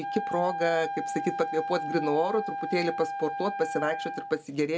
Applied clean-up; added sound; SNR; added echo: none; Wind instrument, woodwind instrument; 5 dB; none.